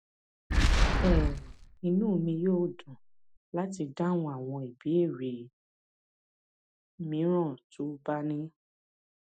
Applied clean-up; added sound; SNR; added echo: none; Boom; -4 dB; none.